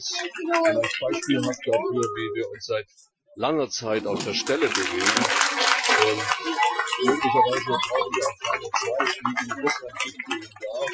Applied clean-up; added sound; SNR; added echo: classical method Wiener filter.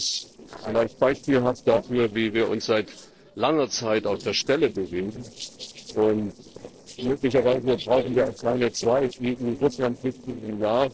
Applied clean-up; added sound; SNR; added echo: neural separator model SepFormer DNS4.